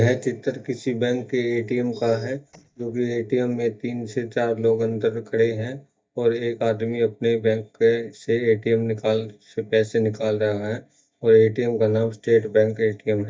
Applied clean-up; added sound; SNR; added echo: neural mask model DeepFilterNet 3.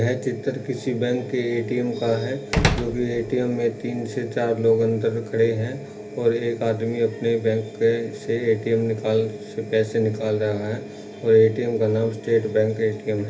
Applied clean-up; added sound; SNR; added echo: none; Slam; 5 dB; reverberation time 0.3 s.